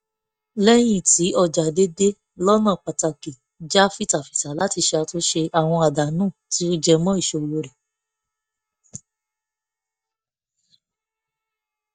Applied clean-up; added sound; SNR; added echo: neural mask model DeepFilterNet 3.